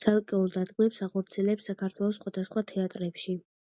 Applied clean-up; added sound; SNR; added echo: none; none; none; none.